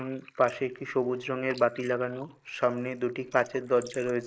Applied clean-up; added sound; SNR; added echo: neural mask model Resemble Enhance denoiser.